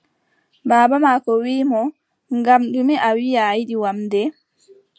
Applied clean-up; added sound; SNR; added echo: none; none; none; none.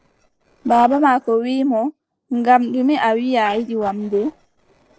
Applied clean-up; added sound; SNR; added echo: neural separator model SepFormer DNS4.